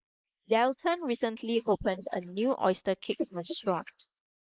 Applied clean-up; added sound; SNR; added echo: neural mask model Resemble Enhance denoiser.